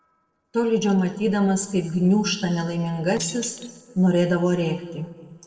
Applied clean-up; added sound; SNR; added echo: neural separator model SepFormer DNS4.